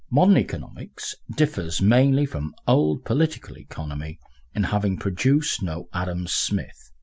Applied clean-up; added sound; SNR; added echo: none; none; none; none.